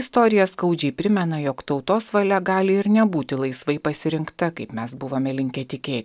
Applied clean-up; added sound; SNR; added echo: none; none; none; none.